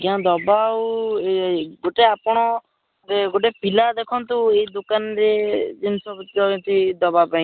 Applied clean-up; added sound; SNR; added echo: none; none; none; none.